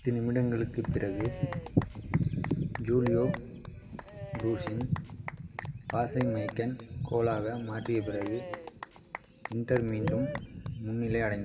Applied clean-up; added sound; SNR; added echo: none; Applause / Cheering / Clapping; 10 dB; reverberation time 1.9 s.